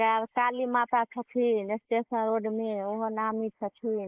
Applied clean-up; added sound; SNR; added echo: neural mask model Resemble Enhance denoiser.